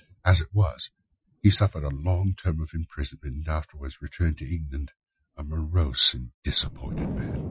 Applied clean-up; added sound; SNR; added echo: classical method Wiener filter.